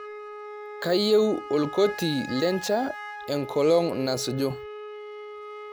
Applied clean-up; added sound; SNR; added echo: none; Wind instrument, woodwind instrument; 12 dB; none.